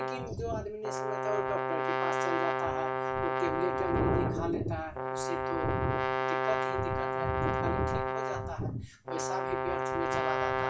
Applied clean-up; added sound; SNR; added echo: none; Brass instrument; -2 dB; reverberation time 0.2 s.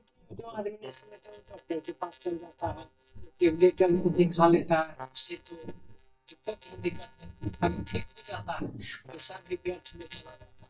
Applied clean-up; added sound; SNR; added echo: neural mask model DeepFilterNet 3.